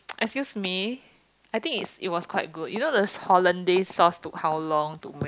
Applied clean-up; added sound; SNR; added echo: none; none; none; none.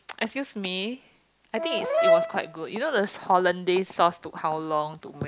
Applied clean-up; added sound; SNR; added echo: none; Brass instrument; -2 dB; none.